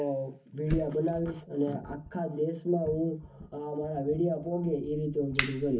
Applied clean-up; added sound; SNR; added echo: none; Fire; 10 dB; reverberation time 0.3 s.